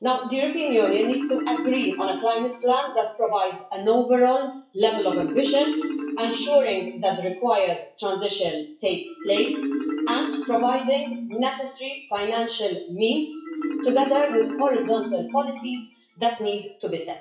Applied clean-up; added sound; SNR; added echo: classical method WPE with log-MMSE.